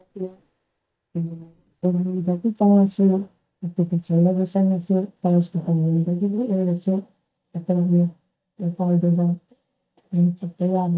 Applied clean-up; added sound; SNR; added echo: neural mask model DeepFilterNet 3.